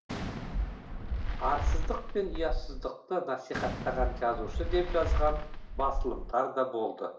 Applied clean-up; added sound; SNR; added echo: none; Fireworks; -1 dB; reverberation time 0.5 s.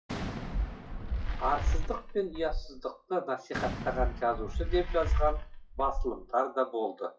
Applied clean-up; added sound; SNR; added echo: classical method WPE with log-MMSE.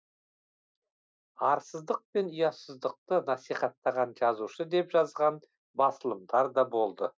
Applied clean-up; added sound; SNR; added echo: none; none; none; none.